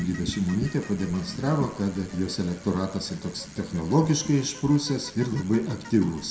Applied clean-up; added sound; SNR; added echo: none; Bicycle; 19 dB; reverberation time 0.5 s.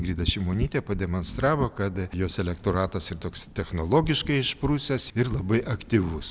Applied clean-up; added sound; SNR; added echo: none; none; none; none.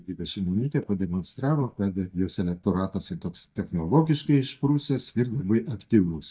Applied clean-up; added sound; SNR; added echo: neural mask model DeepFilterNet 3.